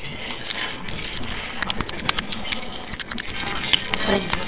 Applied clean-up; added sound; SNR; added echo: neural separator model SepFormer WHAMR!.